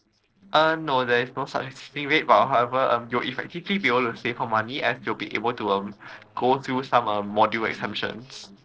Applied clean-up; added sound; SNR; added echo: neural separator model SepFormer DNS4.